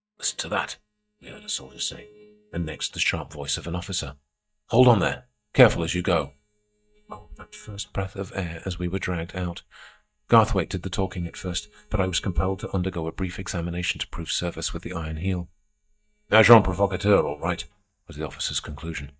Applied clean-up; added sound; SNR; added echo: neural mask model DeepFilterNet 3.